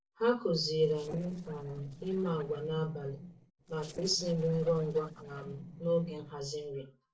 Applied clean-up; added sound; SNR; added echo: neural separator model SepFormer DNS4.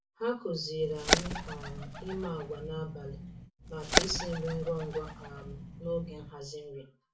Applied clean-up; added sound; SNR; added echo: none; Bird; -2 dB; reverberation time 0.3 s.